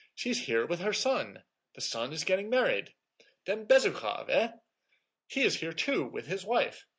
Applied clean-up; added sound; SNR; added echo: none; none; none; none.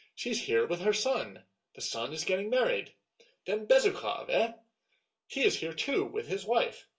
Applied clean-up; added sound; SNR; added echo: none; none; none; reverberation time 0.2 s.